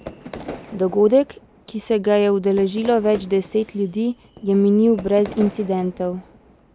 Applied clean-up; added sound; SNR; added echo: none; Fire / Fireworks; 19 dB; none.